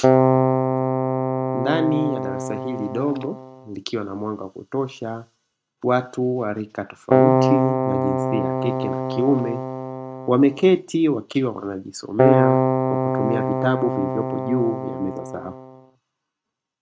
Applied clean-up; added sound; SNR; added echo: neural mask model RNNoise.